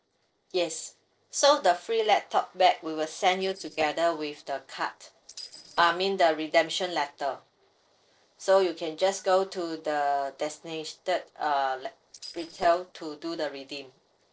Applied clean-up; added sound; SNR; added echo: neural separator model SepFormer DNS4.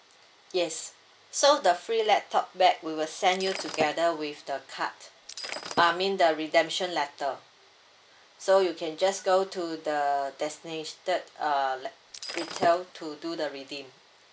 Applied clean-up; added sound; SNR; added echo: none; Shatter; 9 dB; none.